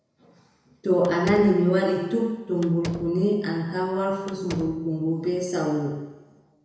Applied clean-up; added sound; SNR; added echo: none; Slam; 17 dB; reverberation time 1.0 s.